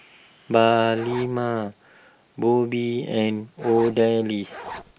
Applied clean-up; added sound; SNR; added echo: none; Zipper (clothing); 15 dB; none.